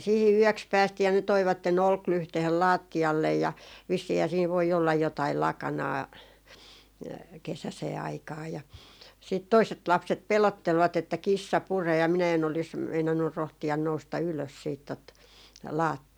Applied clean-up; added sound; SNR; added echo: none; none; none; none.